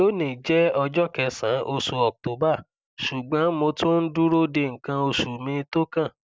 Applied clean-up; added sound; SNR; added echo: none; none; none; none.